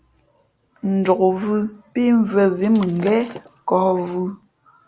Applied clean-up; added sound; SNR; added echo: none; Shatter; 19 dB; none.